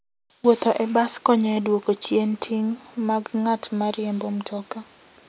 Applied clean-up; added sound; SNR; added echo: none; none; none; none.